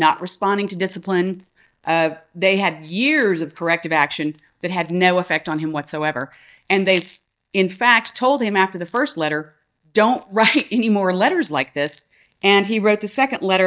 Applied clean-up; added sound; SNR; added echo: neural mask model DeepFilterNet 3.